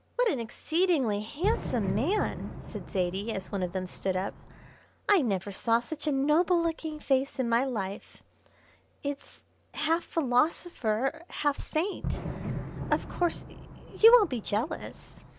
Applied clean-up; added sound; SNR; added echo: none; Fireworks; 8 dB; none.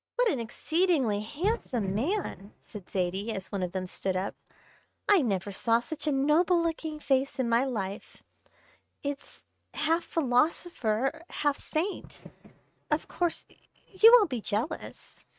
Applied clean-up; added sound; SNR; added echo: neural mask model RNNoise.